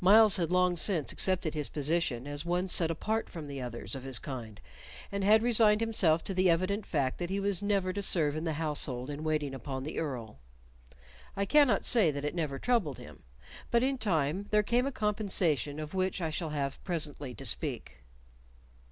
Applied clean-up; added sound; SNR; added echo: none; none; none; none.